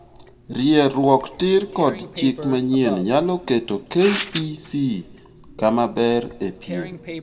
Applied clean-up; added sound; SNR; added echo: none; Tearing; 15 dB; reverberation time 2.2 s.